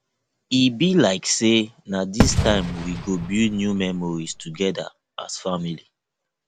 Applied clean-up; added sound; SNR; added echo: none; Fireworks; 2 dB; none.